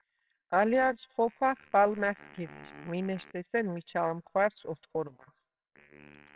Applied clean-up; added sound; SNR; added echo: neural separator model SepFormer WHAMR!.